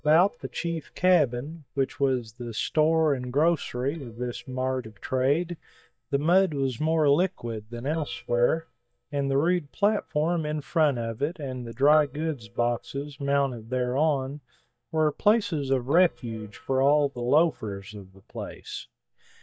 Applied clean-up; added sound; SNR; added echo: neural mask model DeepFilterNet 3.